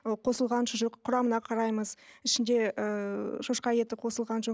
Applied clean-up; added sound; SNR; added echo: none; none; none; none.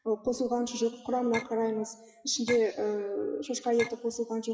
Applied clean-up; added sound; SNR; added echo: classical method WPE with log-MMSE.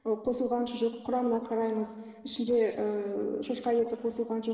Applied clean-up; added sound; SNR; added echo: neural separator model SepFormer DNS4.